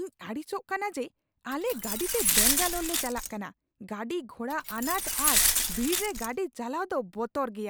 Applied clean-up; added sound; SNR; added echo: none; Glass; -5 dB; none.